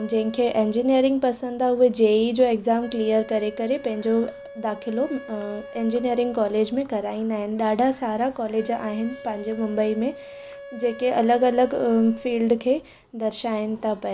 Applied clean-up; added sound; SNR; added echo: none; Wind instrument, woodwind instrument; 19 dB; none.